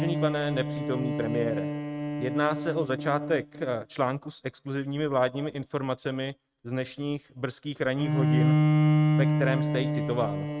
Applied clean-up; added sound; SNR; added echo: neural mask model RNNoise.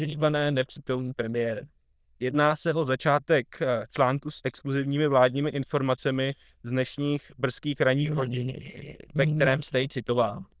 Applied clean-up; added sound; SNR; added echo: neural diffusion model UNIVERSE++.